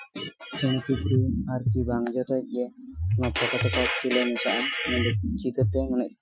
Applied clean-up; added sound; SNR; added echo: classical method Wiener filter.